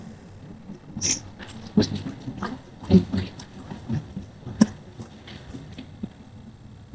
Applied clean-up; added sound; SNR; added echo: neural mask model DeepFilterNet 3.